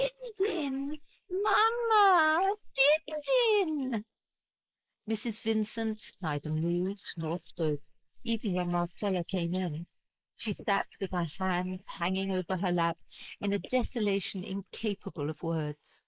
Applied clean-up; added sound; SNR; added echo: neural mask model Resemble Enhance denoiser.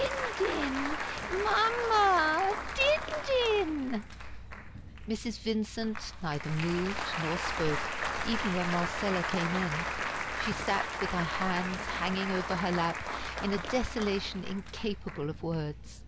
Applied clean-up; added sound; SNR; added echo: none; Applause; 4 dB; none.